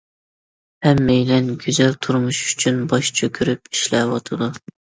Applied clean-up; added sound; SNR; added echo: none; none; none; none.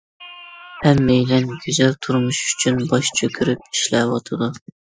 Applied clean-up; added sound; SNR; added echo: classical method Wiener filter.